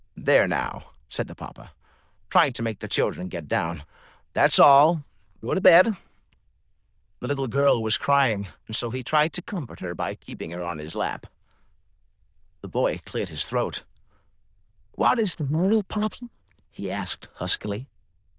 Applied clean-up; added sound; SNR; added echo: neural diffusion model UNIVERSE++.